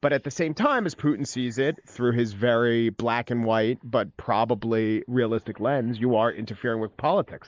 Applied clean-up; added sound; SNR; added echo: neural mask model Resemble Enhance denoiser.